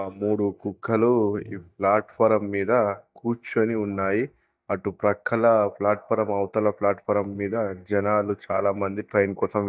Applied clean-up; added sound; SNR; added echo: neural mask model DeepFilterNet 3.